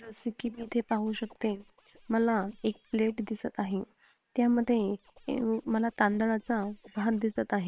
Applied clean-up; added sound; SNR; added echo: neural separator model SepFormer WHAM!.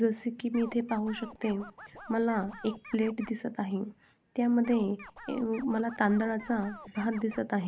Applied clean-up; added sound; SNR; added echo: none; Scratching (performance technique); 18 dB; none.